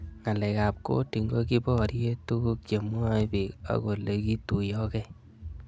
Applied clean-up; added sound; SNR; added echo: none; Thump, thud; 17 dB; none.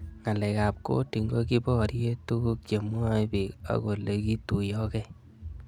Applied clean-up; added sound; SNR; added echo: none; none; none; none.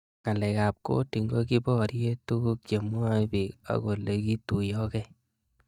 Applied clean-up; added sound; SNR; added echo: neural mask model DeepFilterNet 3.